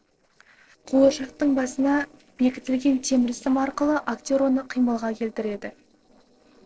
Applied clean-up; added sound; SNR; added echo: neural separator model SepFormer DNS4.